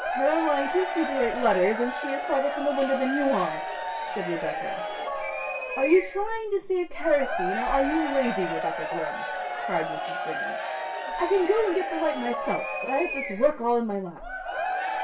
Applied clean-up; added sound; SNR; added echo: none; Crowd / Cheering; 4 dB; reverberation time 0.2 s.